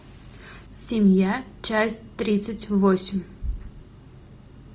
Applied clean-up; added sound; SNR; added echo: none; none; none; none.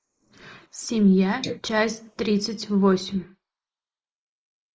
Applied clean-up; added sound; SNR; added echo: neural mask model Resemble Enhance denoiser.